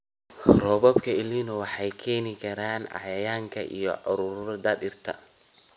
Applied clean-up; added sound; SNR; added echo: none; none; none; none.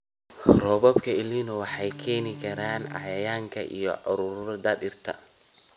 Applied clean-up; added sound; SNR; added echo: none; Bowed string instrument; 18 dB; none.